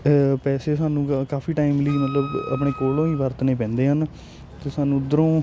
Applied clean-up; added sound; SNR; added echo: none; Wind instrument, woodwind instrument; 16 dB; none.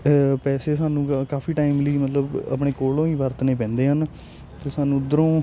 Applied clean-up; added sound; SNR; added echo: none; none; none; none.